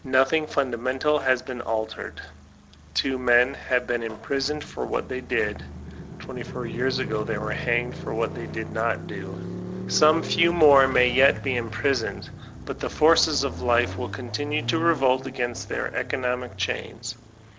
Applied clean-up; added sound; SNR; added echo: none; Motorcycle; 11 dB; none.